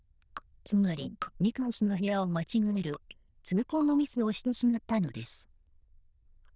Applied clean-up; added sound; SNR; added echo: neural diffusion model UNIVERSE++.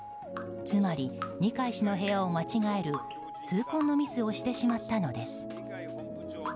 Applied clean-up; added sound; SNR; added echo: none; Drip; 17 dB; none.